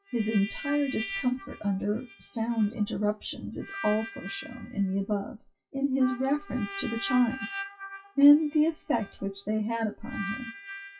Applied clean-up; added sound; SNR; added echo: classical method WPE with log-MMSE.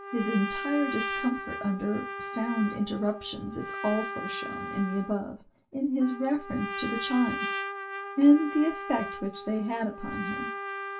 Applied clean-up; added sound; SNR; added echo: none; Trumpet; 7 dB; reverberation time 0.2 s.